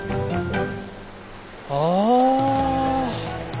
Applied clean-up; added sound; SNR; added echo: none; none; none; none.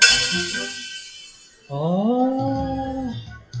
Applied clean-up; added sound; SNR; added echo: classical method WPE with log-MMSE.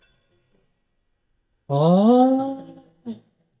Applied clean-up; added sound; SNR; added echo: neural mask model DeepFilterNet 3.